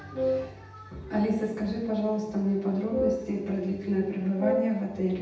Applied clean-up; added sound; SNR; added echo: none; Wind instrument, woodwind instrument; 1 dB; reverberation time 0.8 s.